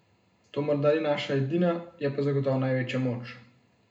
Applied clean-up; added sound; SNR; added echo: none; none; none; reverberation time 0.2 s.